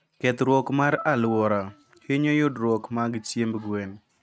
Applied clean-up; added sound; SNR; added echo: neural mask model RNNoise.